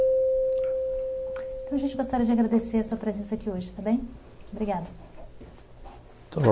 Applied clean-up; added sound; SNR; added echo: none; Keyboard (musical); 3 dB; none.